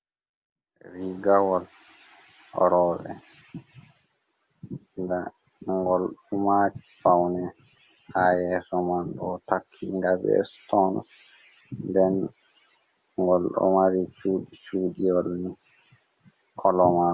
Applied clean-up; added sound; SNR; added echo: none; none; none; none.